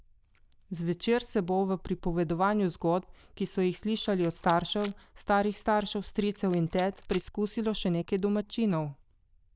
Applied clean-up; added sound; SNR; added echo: neural diffusion model UNIVERSE++.